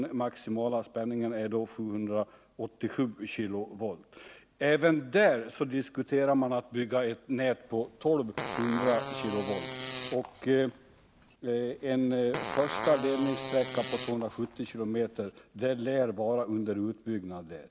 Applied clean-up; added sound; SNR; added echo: none; Fart; 7 dB; none.